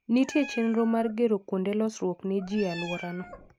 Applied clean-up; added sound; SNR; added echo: none; Meow; 16 dB; none.